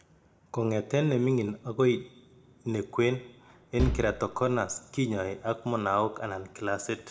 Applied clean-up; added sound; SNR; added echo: none; Bass drum; 3 dB; reverberation time 1.0 s.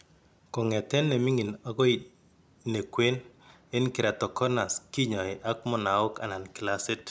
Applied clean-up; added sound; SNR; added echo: none; none; none; none.